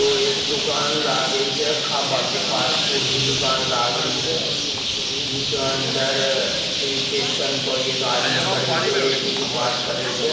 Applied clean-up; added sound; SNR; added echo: none; Bird; -2 dB; reverberation time 1.0 s.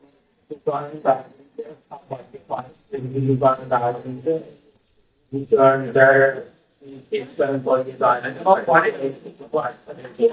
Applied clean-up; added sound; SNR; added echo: neural mask model DeepFilterNet 3.